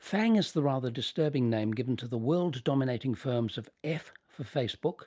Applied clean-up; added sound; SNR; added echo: none; none; none; none.